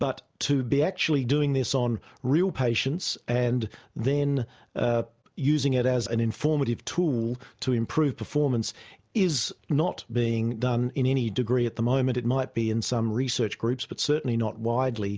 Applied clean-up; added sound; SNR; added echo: none; none; none; none.